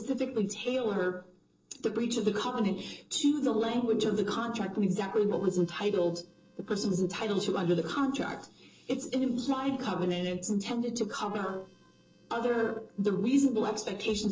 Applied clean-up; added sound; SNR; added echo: neural separator model SepFormer DNS4.